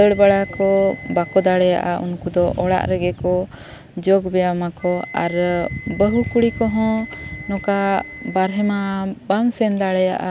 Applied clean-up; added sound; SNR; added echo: none; Wind instrument, woodwind instrument; 19 dB; none.